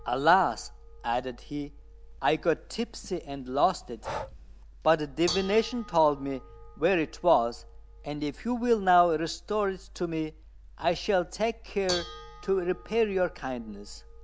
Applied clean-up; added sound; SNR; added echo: none; Breathing + Dishes, pots, and pans / Bell; 15 dB; none.